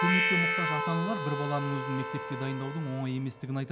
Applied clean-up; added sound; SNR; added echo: none; Harmonica; 0 dB; none.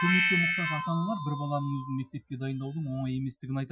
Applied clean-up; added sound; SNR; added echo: classical method Wiener filter.